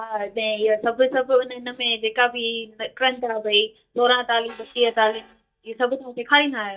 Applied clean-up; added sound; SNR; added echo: neural mask model DeepFilterNet 3.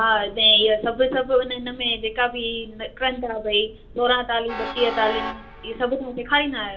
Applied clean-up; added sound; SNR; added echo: none; Train; 15 dB; reverberation time 0.2 s.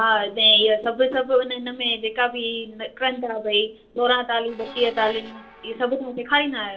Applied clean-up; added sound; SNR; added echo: neural separator model SepFormer DNS4.